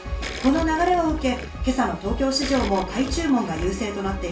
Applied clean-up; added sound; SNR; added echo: none; Gurgling; 15 dB; reverberation time 0.2 s.